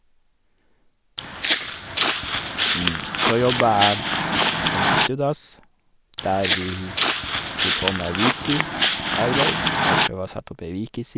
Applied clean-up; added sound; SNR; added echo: none; Walk, footsteps; -4 dB; none.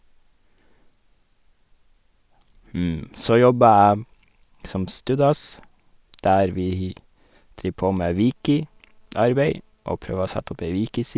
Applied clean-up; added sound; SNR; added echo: none; none; none; none.